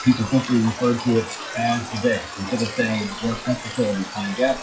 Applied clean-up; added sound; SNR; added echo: classical method WPE with log-MMSE.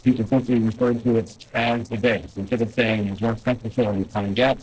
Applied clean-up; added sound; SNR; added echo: neural separator model SepFormer DNS4.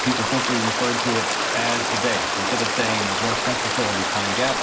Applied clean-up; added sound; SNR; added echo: none; Stream; -4 dB; reverberation time 0.4 s.